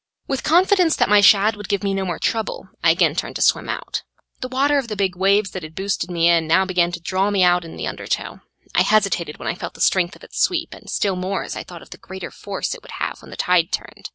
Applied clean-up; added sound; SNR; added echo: none; none; none; none.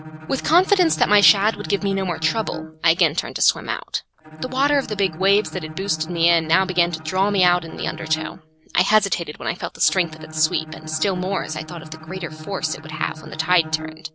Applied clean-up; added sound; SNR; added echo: none; Bowed string instrument; 13 dB; none.